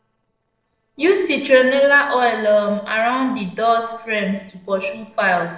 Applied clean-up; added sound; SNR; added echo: neural separator model SepFormer DNS4.